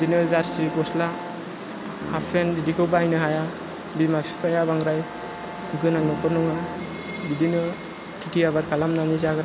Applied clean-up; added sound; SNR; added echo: none; Bowed string instrument + Bass guitar; 14 dB; none.